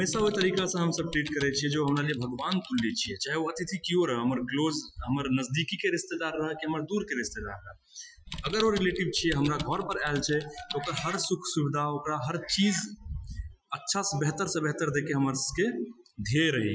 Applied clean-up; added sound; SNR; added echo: classical method Wiener filter.